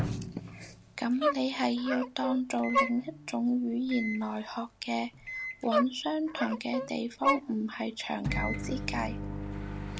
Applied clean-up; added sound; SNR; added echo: none; Dog + Microwave oven; 3 dB; none.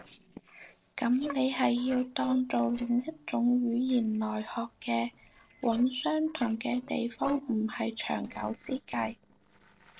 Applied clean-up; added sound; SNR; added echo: neural separator model SepFormer DNS4.